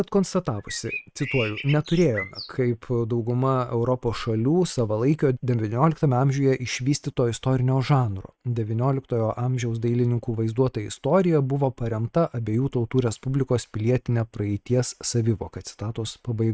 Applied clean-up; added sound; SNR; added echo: neural mask model RNNoise.